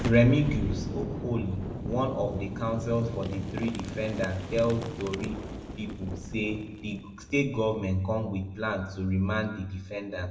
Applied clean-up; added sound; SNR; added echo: none; Boom; 8 dB; reverberation time 0.8 s.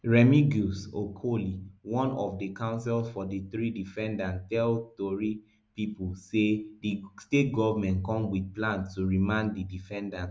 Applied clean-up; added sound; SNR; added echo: none; none; none; none.